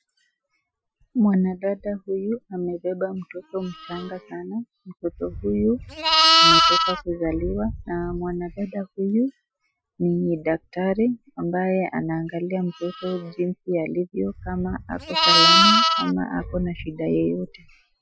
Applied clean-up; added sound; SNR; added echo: classical method Wiener filter.